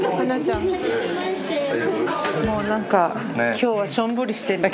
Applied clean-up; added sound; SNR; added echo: none; Thump, thud + Snare drum; 17 dB; none.